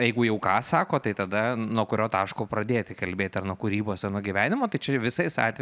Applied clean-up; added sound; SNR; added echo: none; none; none; none.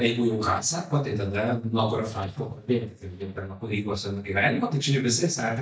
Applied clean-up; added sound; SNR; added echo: neural mask model DeepFilterNet 3.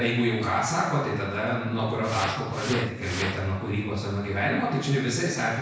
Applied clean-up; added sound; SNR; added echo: none; Fire; 7 dB; reverberation time 1.0 s.